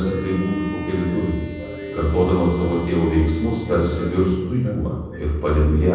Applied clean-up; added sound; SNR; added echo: none; Bowed string instrument; 15 dB; reverberation time 1.1 s.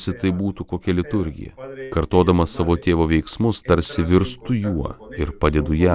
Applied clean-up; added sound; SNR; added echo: none; none; none; none.